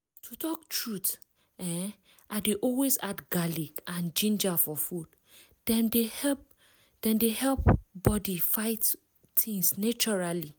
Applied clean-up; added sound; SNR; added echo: none; none; none; none.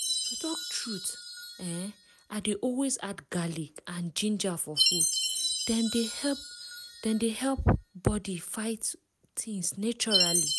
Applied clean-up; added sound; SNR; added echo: none; Chime; 3 dB; none.